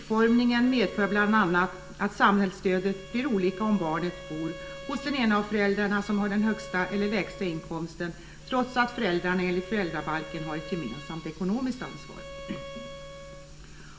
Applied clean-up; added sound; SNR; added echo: none; Bowed string instrument; 17 dB; reverberation time 0.6 s.